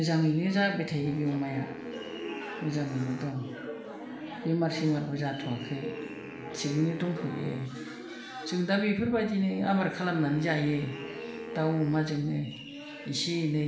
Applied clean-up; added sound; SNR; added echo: none; Wind instrument, woodwind instrument; 17 dB; reverberation time 0.7 s.